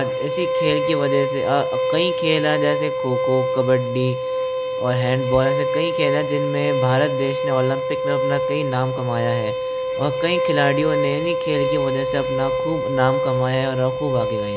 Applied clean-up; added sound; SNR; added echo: none; Bowed string instrument; -1 dB; none.